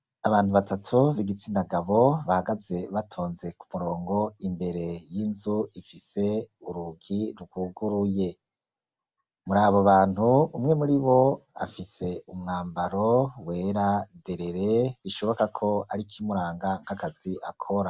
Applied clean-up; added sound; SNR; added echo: none; none; none; none.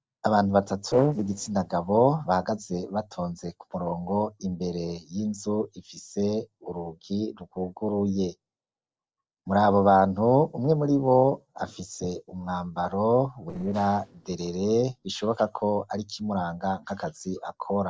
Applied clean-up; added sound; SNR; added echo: neural separator model SepFormer DNS4.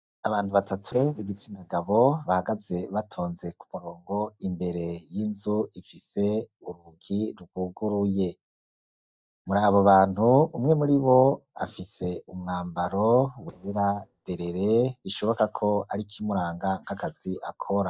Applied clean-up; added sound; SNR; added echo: neural mask model DeepFilterNet 3.